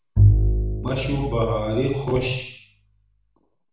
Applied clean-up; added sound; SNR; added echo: none; Bowed string instrument; -4 dB; reverberation time 0.7 s.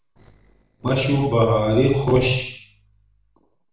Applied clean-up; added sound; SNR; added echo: neural separator model SepFormer DNS4.